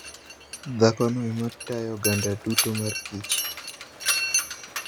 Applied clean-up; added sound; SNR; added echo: none; Mechanisms; 3 dB; none.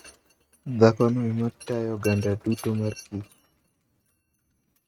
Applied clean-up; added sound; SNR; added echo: neural mask model RNNoise.